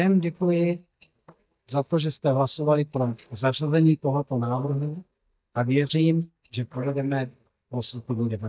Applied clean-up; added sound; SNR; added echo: neural mask model DeepFilterNet 3.